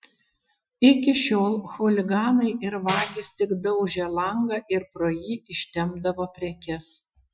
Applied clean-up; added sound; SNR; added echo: classical method Wiener filter.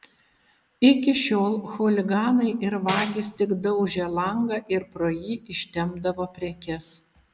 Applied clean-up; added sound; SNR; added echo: none; Tambourine; -3 dB; none.